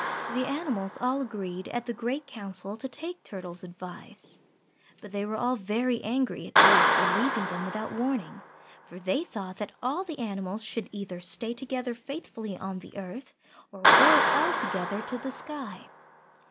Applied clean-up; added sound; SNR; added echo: none; Clapping; -2 dB; none.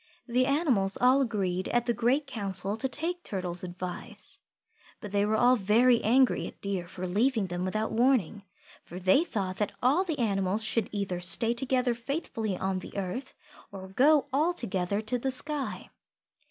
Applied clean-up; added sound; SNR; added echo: none; none; none; none.